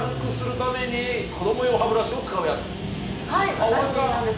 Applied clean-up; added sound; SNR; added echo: none; Guitar; 7 dB; reverberation time 0.7 s.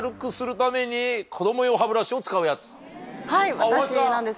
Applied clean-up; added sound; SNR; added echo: none; none; none; none.